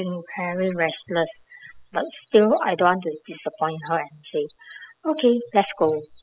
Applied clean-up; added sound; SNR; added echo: classical method spectral subtraction.